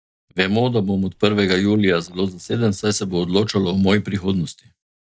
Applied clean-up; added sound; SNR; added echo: neural mask model DeepFilterNet 3.